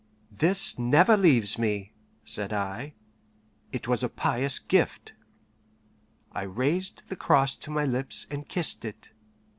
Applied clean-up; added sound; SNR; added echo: none; none; none; none.